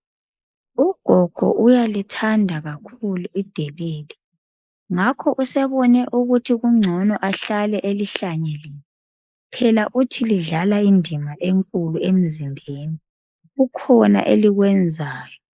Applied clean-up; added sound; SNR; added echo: neural mask model Resemble Enhance denoiser.